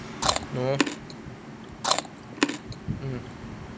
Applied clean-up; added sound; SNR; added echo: none; Chewing, mastication; -4 dB; none.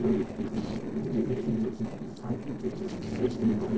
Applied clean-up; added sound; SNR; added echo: neural separator model SepFormer DNS4.